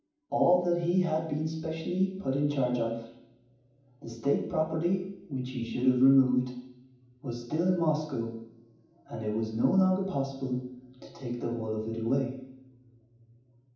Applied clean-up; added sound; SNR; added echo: none; none; none; reverberation time 1.2 s.